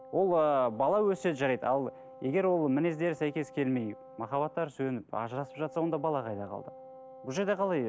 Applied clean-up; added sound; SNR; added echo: none; Wind instrument, woodwind instrument; 19 dB; none.